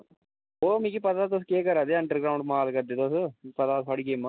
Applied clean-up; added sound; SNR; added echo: none; none; none; none.